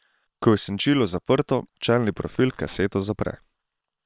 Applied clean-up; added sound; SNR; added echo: neural separator model SepFormer WHAM!.